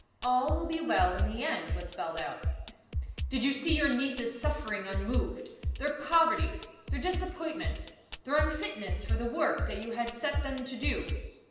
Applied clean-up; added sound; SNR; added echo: none; Drum kit; 3 dB; reverberation time 1.1 s.